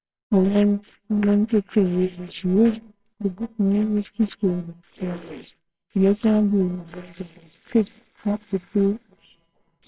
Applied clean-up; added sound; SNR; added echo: neural separator model SepFormer WHAMR!.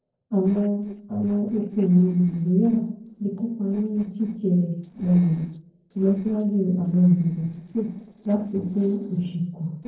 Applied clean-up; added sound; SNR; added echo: neural separator model SepFormer DNS4.